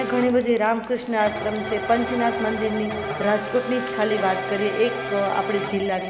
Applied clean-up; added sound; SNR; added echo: none; Telephone / Typing + Race car, auto racing / Accelerating, revving, vroom; 6 dB; none.